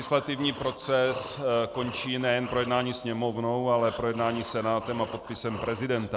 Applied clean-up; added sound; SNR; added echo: none; Breathing; 15 dB; none.